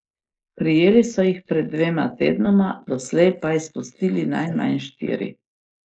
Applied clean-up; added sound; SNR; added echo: neural mask model Resemble Enhance denoiser.